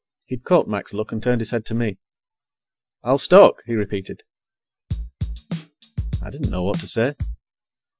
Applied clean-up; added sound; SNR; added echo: classical method Wiener filter.